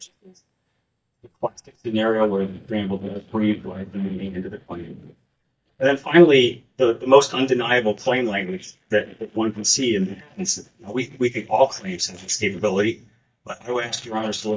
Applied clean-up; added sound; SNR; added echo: neural mask model DeepFilterNet 3.